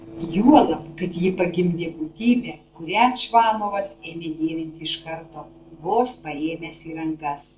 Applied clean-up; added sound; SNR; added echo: neural separator model SepFormer DNS4.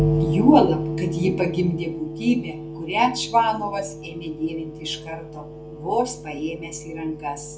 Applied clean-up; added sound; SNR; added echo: none; Piano; 12 dB; reverberation time 0.3 s.